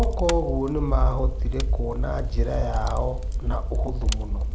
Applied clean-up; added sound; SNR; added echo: none; Fire; -5 dB; none.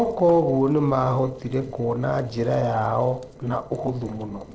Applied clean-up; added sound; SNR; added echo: neural separator model SepFormer DNS4.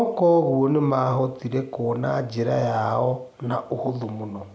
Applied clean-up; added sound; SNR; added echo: none; none; none; none.